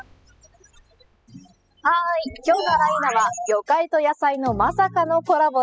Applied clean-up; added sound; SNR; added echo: classical method spectral subtraction.